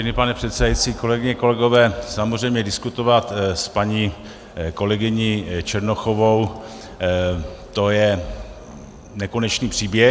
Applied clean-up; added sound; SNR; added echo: none; none; none; none.